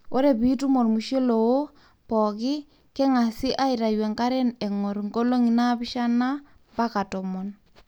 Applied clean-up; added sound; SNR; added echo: none; none; none; none.